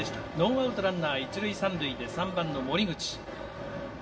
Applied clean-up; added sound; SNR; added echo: none; none; none; reverberation time 0.4 s.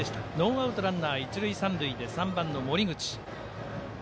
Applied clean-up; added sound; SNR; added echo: none; none; none; none.